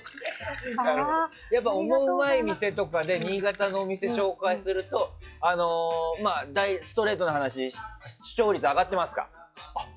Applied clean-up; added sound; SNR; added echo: classical method log-MMSE.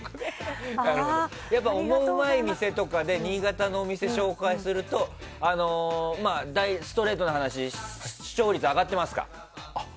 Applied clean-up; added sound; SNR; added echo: none; none; none; none.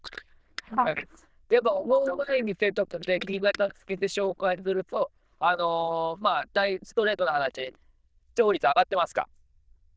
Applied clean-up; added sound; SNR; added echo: neural diffusion model UNIVERSE++.